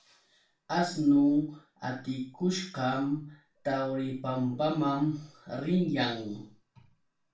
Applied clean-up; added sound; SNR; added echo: none; none; none; reverberation time 0.4 s.